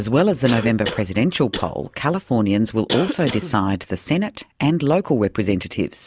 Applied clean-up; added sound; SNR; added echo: none; Cough; 11 dB; none.